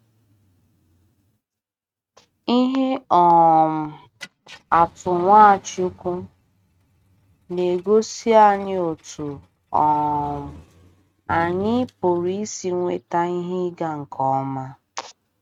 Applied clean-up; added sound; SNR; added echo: neural mask model RNNoise.